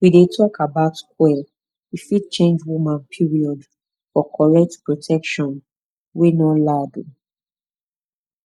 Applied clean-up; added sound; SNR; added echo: neural mask model DeepFilterNet 3.